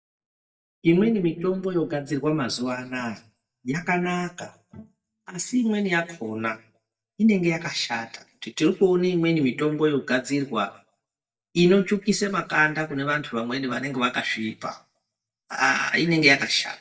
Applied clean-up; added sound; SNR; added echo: neural mask model DeepFilterNet 3.